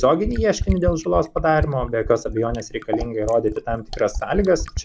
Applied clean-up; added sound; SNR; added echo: none; Fill (with liquid); 7 dB; none.